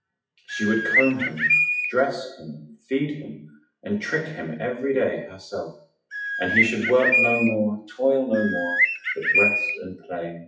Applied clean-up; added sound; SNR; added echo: classical method WPE with log-MMSE.